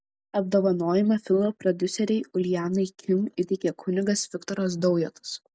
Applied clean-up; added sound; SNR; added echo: none; none; none; none.